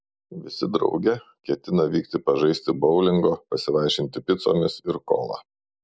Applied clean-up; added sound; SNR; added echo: none; none; none; none.